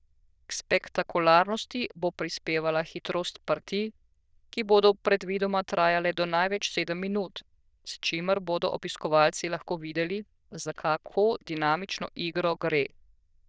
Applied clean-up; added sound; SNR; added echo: neural diffusion model UNIVERSE++.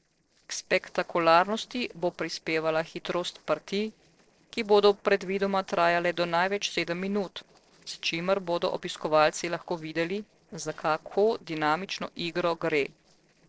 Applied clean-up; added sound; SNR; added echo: neural separator model SepFormer DNS4.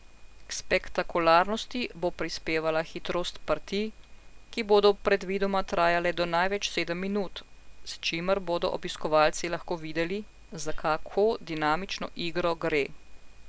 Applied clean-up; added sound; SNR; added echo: none; none; none; none.